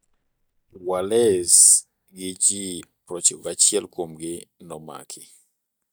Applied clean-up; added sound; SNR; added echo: neural mask model DeepFilterNet 3.